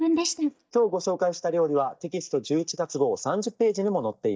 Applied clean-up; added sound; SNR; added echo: neural mask model DeepFilterNet 3.